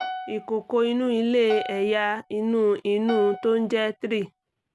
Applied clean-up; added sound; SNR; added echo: none; Piano; 14 dB; none.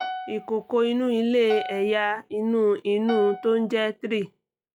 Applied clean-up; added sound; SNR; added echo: classical method log-MMSE.